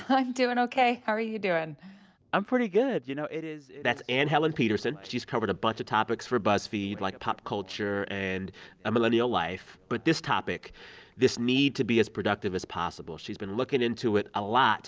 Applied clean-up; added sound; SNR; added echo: none; none; none; none.